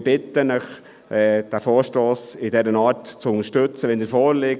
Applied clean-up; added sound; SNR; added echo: none; none; none; none.